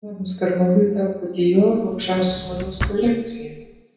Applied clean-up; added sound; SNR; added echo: none; Drawer open or close; 12 dB; reverberation time 0.9 s.